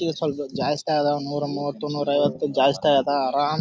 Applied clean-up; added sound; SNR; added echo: none; Wind instrument, woodwind instrument; 14 dB; none.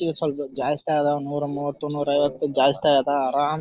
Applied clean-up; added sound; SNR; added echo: neural separator model SepFormer DNS4.